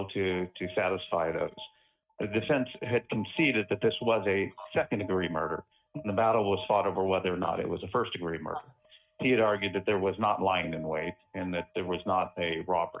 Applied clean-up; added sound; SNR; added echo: neural mask model RNNoise.